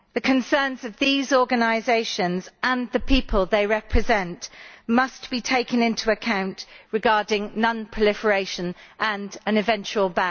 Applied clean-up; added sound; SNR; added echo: none; none; none; none.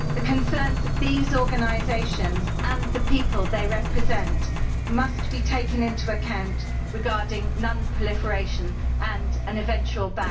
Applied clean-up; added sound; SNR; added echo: none; Engine; -3 dB; reverberation time 0.3 s.